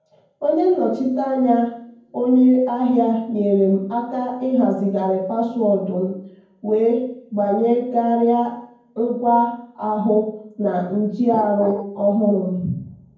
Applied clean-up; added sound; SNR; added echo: none; Glass; 13 dB; reverberation time 0.9 s.